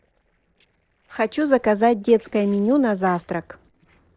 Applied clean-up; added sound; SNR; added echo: neural separator model SepFormer DNS4.